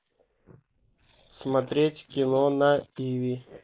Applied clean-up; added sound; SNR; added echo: neural mask model Resemble Enhance denoiser.